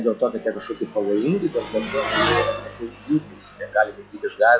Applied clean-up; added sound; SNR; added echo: classical method log-MMSE.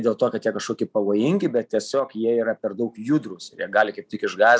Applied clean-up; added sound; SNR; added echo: none; none; none; none.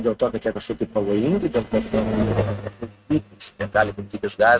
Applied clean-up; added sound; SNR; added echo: neural mask model RNNoise.